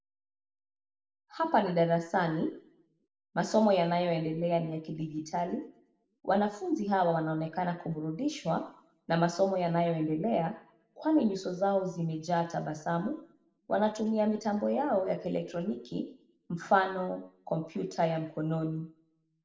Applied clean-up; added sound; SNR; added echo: none; none; none; reverberation time 0.5 s.